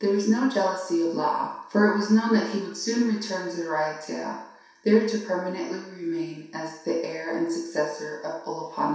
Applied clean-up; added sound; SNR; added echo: none; none; none; reverberation time 0.7 s.